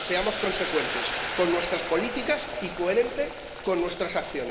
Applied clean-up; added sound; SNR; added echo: none; Boiling; 6 dB; reverberation time 2.1 s.